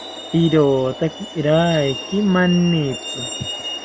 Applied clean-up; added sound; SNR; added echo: none; Truck; 11 dB; none.